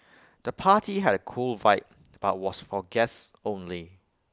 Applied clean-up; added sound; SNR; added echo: none; none; none; none.